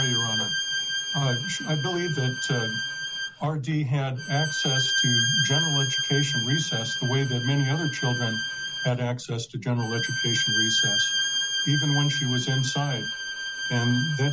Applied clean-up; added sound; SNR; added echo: none; Bowed string instrument; 1 dB; none.